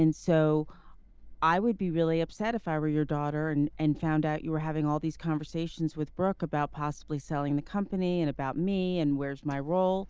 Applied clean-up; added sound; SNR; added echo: none; none; none; none.